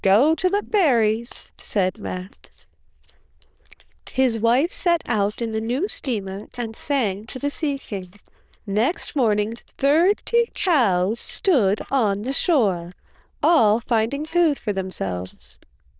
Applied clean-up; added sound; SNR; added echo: neural diffusion model UNIVERSE++.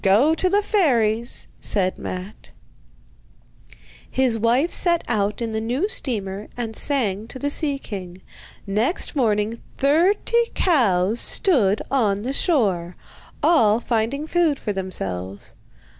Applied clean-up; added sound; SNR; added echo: none; none; none; none.